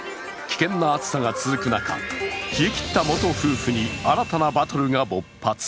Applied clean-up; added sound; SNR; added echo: none; none; none; none.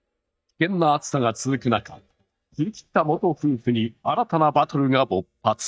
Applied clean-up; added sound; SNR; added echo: neural mask model DeepFilterNet 3.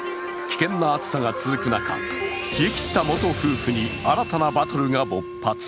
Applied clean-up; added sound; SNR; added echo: none; Wind instrument, woodwind instrument; 11 dB; none.